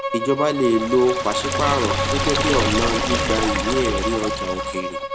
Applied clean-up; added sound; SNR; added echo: none; Bowed string instrument + Liquid; 0 dB; none.